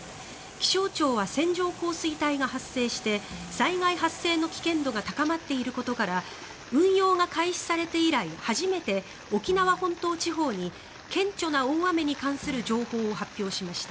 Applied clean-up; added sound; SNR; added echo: none; Bowed string instrument; 20 dB; none.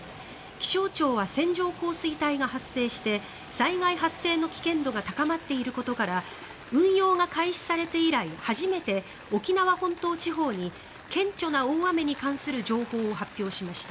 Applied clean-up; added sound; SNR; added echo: none; none; none; none.